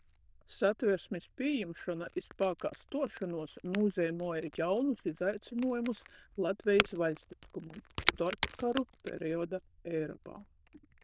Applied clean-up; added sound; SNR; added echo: neural diffusion model UNIVERSE++.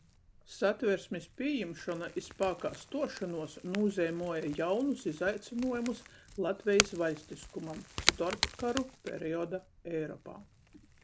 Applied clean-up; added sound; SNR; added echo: none; Crack / Crackle; 7 dB; none.